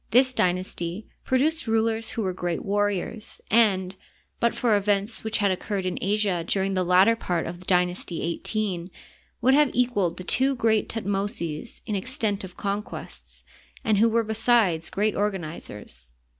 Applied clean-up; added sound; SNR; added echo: none; none; none; none.